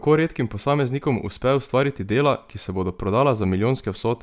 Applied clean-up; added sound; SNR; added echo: none; none; none; none.